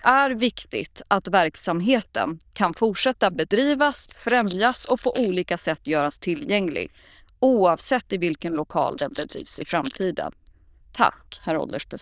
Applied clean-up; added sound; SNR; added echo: neural diffusion model UNIVERSE++.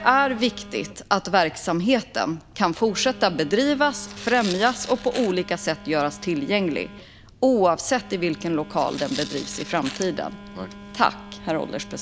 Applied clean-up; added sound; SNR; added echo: none; Telephone + Tearing; 16 dB; none.